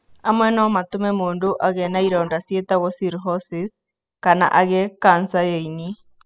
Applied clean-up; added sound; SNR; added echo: classical method spectral subtraction.